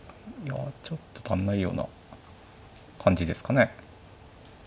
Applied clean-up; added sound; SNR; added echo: none; none; none; none.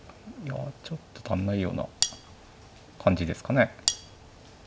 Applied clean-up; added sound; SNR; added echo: none; Cutlery, silverware; 1 dB; none.